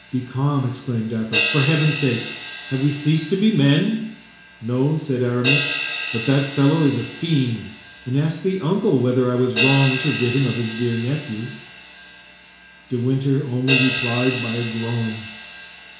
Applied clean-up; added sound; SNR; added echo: none; Crash cymbal; 8 dB; reverberation time 0.7 s.